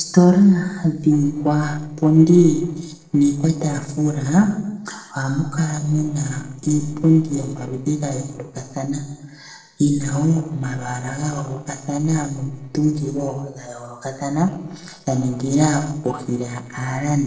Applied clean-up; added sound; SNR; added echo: neural separator model SepFormer DNS4.